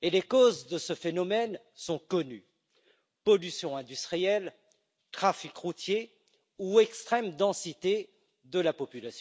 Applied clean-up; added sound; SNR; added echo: none; none; none; none.